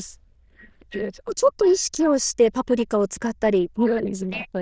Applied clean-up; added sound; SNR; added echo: neural diffusion model UNIVERSE++.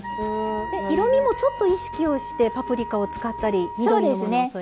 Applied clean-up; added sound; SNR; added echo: none; Wind instrument, woodwind instrument; 10 dB; none.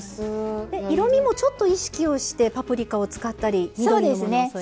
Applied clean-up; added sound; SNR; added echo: none; none; none; none.